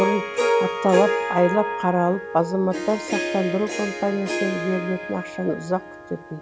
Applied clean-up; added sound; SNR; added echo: none; Harp; 3 dB; none.